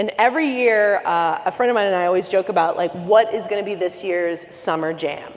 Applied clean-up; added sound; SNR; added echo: none; none; none; none.